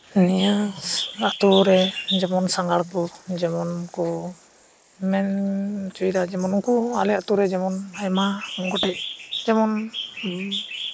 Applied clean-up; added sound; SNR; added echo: neural mask model Resemble Enhance denoiser.